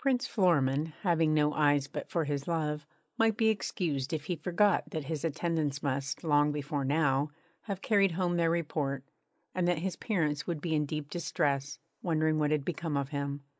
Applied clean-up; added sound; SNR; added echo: none; none; none; none.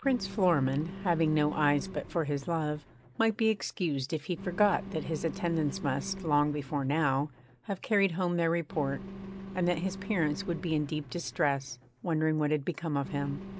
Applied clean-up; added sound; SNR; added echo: none; Engine; 13 dB; none.